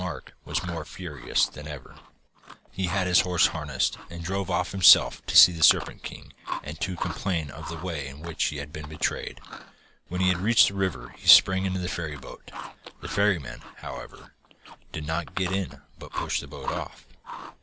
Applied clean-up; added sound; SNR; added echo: none; Chewing, mastication; 13 dB; none.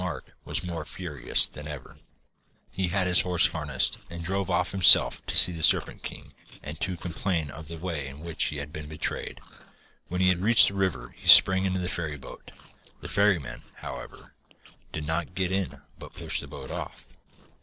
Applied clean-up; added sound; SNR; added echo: neural separator model SepFormer DNS4.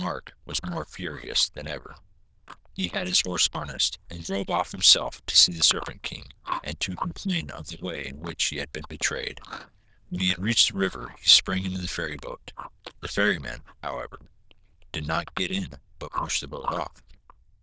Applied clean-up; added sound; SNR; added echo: neural diffusion model UNIVERSE++.